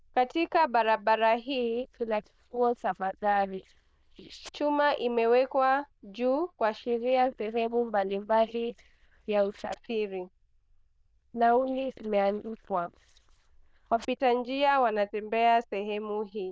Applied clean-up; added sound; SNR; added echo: neural diffusion model UNIVERSE++.